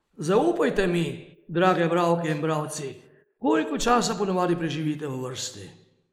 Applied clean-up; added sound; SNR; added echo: neural mask model Resemble Enhance denoiser.